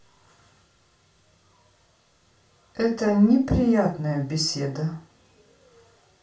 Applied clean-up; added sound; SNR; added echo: none; none; none; reverberation time 0.3 s.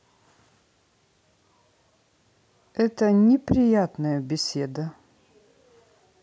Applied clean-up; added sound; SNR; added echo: none; none; none; none.